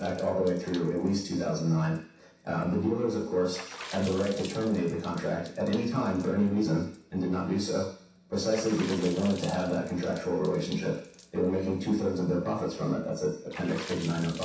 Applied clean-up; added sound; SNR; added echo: none; Water / Splash, splatter; 19 dB; reverberation time 0.7 s.